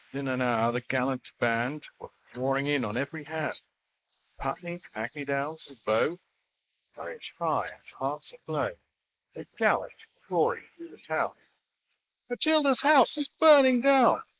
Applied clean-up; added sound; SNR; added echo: neural mask model Resemble Enhance denoiser.